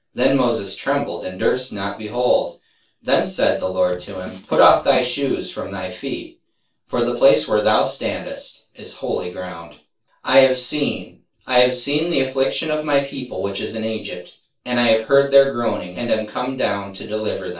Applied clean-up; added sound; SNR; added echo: neural separator model SepFormer DNS4.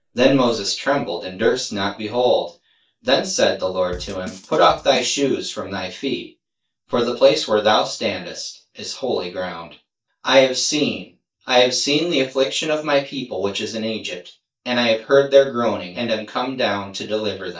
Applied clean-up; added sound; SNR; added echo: neural mask model DeepFilterNet 3.